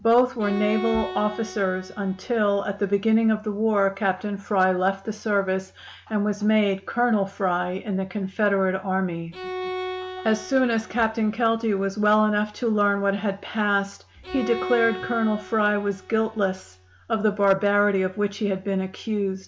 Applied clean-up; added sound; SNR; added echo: none; Bowed string instrument; 12 dB; none.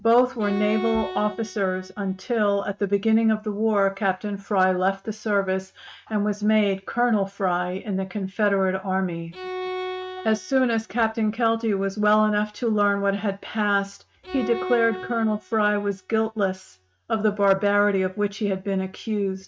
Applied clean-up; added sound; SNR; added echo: neural mask model RNNoise.